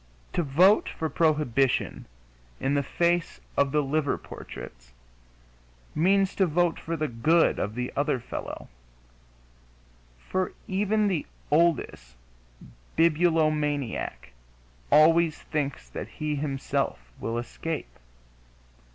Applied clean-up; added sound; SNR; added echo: none; none; none; none.